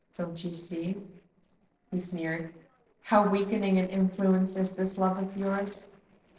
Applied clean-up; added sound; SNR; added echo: neural separator model SepFormer DNS4.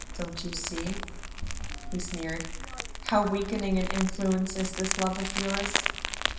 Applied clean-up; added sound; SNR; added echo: none; Crumpling, crinkling; 2 dB; reverberation time 0.9 s.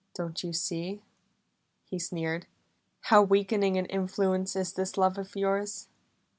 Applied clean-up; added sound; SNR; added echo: none; none; none; none.